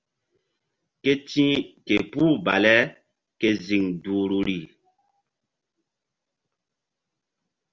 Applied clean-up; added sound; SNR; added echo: none; none; none; none.